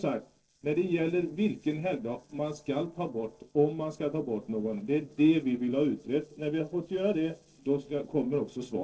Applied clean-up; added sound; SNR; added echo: neural separator model SepFormer DNS4.